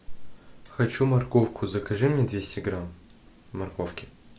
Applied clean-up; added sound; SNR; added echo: none; none; none; none.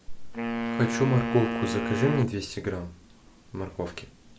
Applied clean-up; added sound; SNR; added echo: none; Wind instrument, woodwind instrument; 4 dB; none.